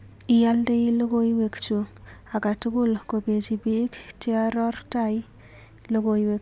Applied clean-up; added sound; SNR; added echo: none; none; none; none.